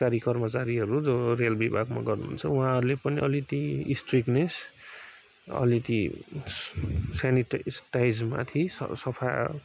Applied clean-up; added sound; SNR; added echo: none; none; none; none.